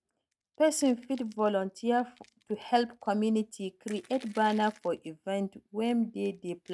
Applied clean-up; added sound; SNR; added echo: neural mask model RNNoise.